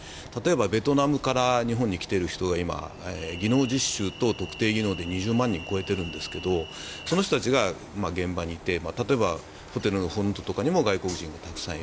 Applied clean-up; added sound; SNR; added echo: none; Train; 15 dB; none.